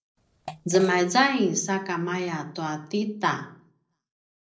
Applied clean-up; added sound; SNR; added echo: neural separator model SepFormer DNS4.